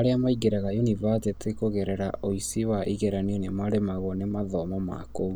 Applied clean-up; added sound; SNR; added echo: none; Engine; 15 dB; none.